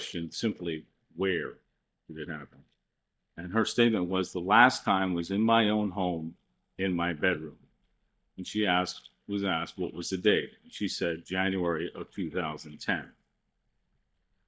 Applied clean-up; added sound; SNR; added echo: neural mask model DeepFilterNet 3.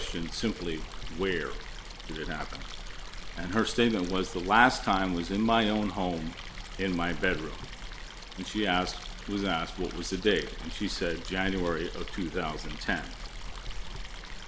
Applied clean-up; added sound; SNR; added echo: none; Stream; 15 dB; none.